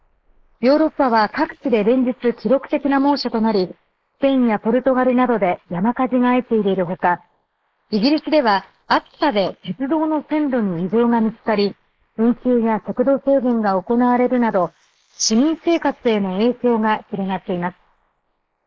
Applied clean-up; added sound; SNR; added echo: neural mask model Resemble Enhance denoiser.